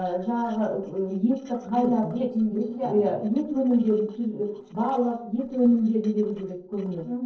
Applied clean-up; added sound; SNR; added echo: neural separator model SepFormer DNS4.